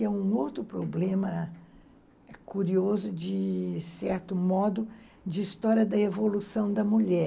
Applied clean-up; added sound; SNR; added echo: none; none; none; none.